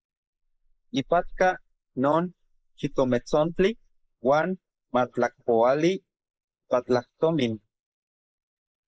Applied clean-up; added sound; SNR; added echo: neural mask model Resemble Enhance denoiser.